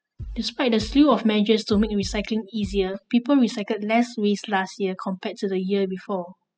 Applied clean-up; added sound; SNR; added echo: classical method spectral subtraction.